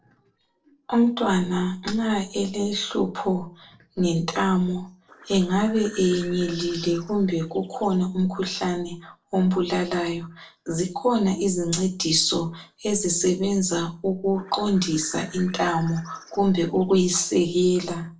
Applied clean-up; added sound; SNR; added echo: neural separator model SepFormer DNS4.